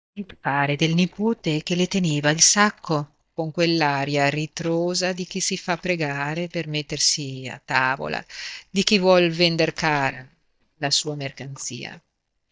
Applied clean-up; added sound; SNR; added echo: neural mask model DeepFilterNet 3.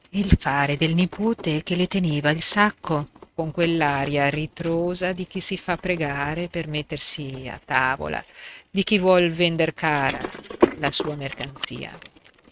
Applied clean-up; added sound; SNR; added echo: neural mask model RNNoise.